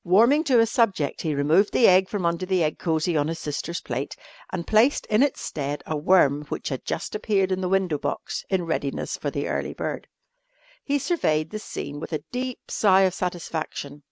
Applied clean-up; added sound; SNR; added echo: none; none; none; none.